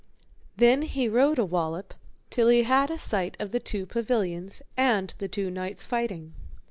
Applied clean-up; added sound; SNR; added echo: none; none; none; none.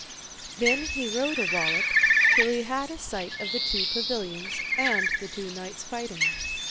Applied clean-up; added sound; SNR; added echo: none; Bird; -5 dB; none.